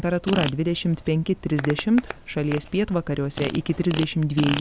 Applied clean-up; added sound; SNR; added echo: none; Fart; 11 dB; none.